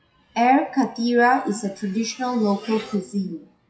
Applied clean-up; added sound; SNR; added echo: classical method WPE with log-MMSE.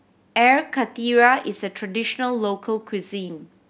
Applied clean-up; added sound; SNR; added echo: none; none; none; none.